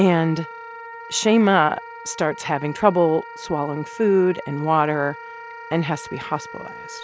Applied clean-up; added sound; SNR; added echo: none; Wind instrument, woodwind instrument; 15 dB; none.